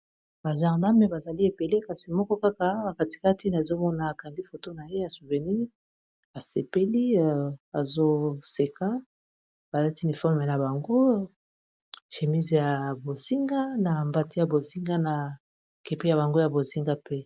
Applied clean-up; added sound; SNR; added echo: none; none; none; none.